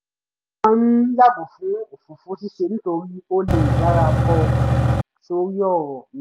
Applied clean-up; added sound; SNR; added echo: none; Engine / Truck / Car; -4 dB; none.